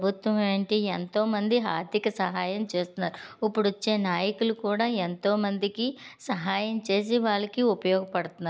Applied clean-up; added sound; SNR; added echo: none; none; none; none.